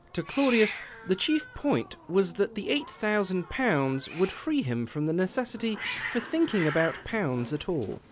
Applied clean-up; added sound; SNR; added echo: none; Hiss; 13 dB; none.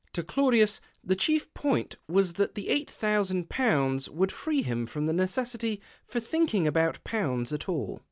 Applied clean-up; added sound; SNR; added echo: none; none; none; none.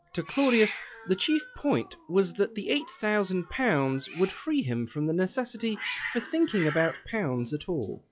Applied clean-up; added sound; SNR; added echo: classical method log-MMSE.